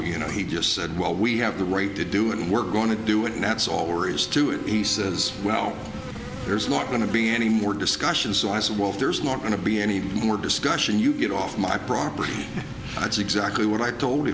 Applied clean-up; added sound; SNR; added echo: none; Buzz; 18 dB; none.